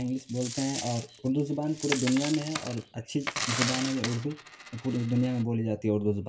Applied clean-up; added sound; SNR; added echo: none; Coin (dropping); 8 dB; reverberation time 0.2 s.